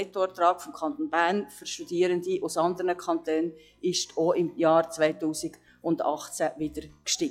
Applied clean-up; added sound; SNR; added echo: classical method log-MMSE.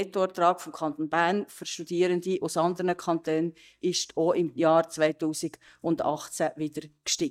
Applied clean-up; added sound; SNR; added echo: neural mask model DeepFilterNet 3.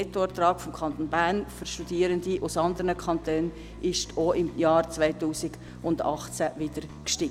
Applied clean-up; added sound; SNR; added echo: none; Bass guitar; 15 dB; none.